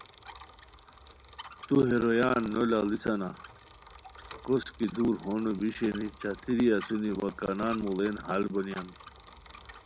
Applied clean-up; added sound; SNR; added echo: none; Bicycle; 18 dB; none.